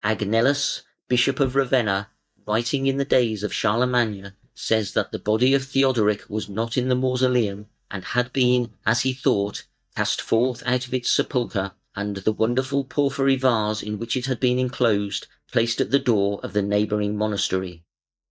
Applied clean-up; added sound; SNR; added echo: neural mask model DeepFilterNet 3.